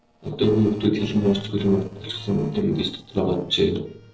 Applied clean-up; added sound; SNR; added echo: neural separator model SepFormer DNS4.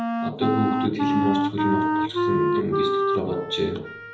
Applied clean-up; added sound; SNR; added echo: none; Wind instrument, woodwind instrument; -3 dB; reverberation time 0.9 s.